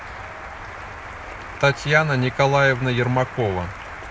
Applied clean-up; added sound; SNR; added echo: none; Applause; 13 dB; none.